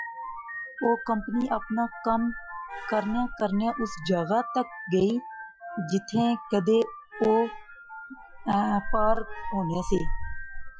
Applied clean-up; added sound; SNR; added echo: classical method Wiener filter.